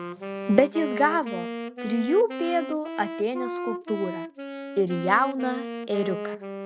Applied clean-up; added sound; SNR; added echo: none; Wind instrument, woodwind instrument; 7 dB; none.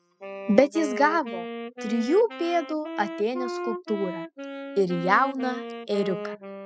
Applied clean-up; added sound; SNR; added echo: classical method spectral subtraction.